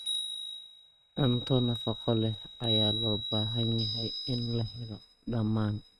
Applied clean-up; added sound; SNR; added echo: neural mask model RNNoise.